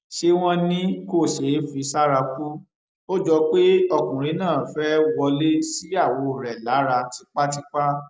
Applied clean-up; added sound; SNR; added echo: none; none; none; none.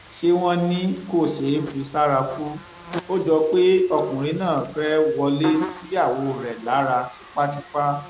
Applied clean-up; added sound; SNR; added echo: none; Buzz; 17 dB; none.